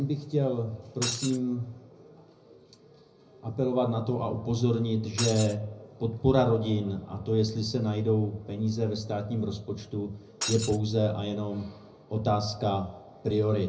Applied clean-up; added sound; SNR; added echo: none; Shatter; 5 dB; reverberation time 0.4 s.